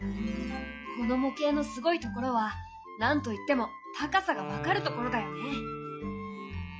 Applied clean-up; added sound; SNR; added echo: classical method log-MMSE.